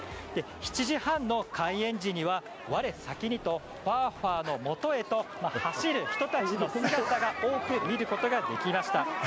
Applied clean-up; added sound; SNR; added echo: none; Engine / Mechanisms; 20 dB; none.